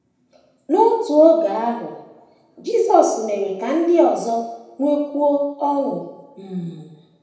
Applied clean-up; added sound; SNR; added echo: none; none; none; reverberation time 0.9 s.